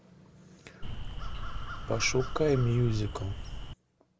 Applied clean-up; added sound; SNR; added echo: none; Crow; 3 dB; none.